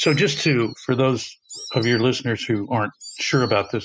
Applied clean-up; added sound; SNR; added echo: classical method spectral subtraction.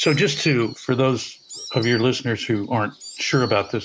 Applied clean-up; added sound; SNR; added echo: none; Insect; 16 dB; none.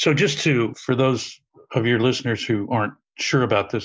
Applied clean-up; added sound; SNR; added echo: none; none; none; none.